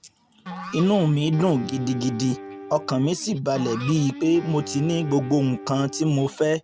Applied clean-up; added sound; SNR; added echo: none; Guitar + Musical instrument; 14 dB; none.